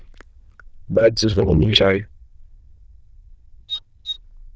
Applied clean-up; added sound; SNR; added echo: neural diffusion model UNIVERSE++.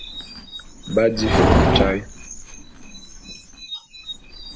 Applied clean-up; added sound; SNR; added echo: none; Livestock, farm animals, working animals; -3 dB; none.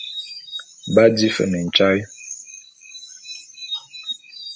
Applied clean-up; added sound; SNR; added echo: none; none; none; none.